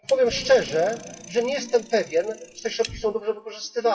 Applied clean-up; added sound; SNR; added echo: classical method WPE with log-MMSE.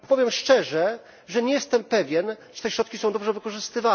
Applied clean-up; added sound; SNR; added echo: none; none; none; none.